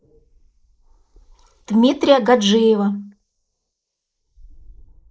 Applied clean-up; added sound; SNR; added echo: neural mask model Resemble Enhance denoiser.